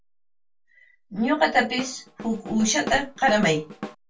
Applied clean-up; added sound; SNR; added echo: none; Drum / Drum kit; 12 dB; reverberation time 0.2 s.